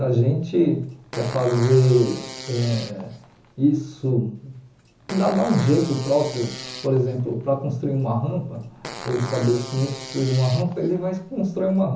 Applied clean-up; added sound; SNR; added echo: none; Fart; 16 dB; reverberation time 0.7 s.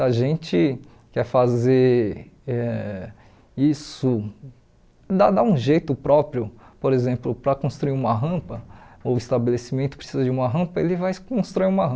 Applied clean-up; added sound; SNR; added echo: none; none; none; none.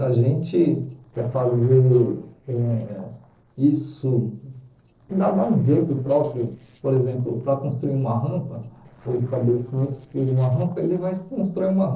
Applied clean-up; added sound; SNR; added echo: neural separator model SepFormer DNS4.